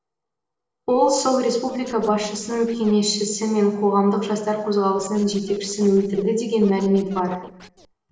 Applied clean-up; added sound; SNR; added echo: neural separator model SepFormer DNS4.